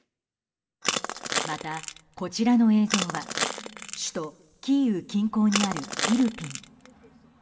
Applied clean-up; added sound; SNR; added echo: none; Crushing; 5 dB; reverberation time 1.3 s.